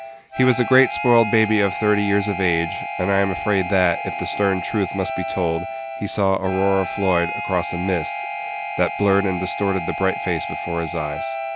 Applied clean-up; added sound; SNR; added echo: none; Harmonica; 6 dB; none.